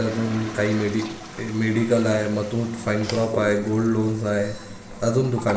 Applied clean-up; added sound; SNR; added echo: none; Toilet flush; 14 dB; reverberation time 1.0 s.